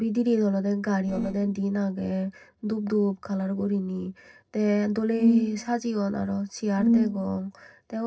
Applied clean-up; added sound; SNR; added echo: neural separator model SepFormer DNS4.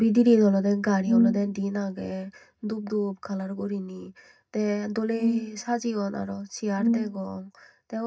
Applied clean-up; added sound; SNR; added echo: neural mask model DeepFilterNet 3.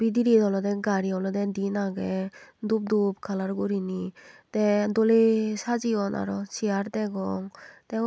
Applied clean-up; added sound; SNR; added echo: none; none; none; none.